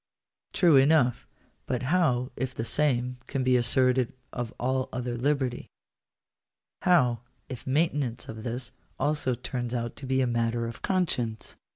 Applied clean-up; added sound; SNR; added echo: none; none; none; none.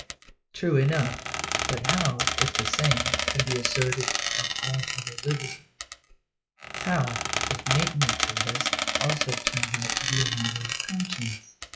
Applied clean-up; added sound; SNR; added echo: classical method WPE with log-MMSE.